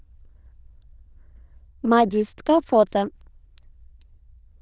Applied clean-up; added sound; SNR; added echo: neural diffusion model UNIVERSE++.